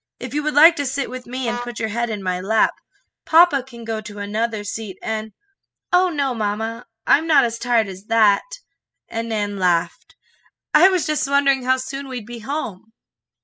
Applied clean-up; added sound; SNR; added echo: classical method spectral subtraction.